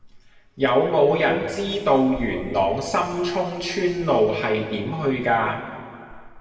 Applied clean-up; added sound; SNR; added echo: none; none; none; reverberation time 1.7 s.